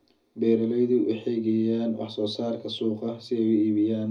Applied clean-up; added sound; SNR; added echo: none; none; none; reverberation time 0.4 s.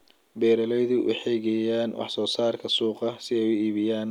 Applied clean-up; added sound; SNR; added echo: none; none; none; none.